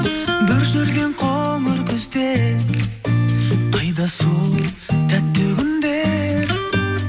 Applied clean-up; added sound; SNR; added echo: none; none; none; none.